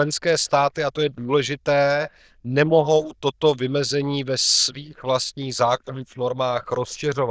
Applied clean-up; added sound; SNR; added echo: neural diffusion model UNIVERSE++.